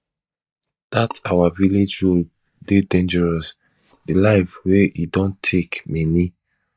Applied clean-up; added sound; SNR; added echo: neural mask model DeepFilterNet 3.